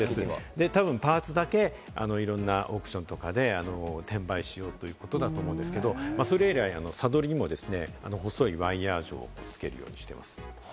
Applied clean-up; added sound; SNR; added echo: none; none; none; none.